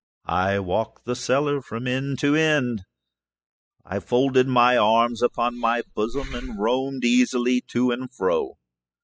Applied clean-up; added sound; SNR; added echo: classical method spectral subtraction.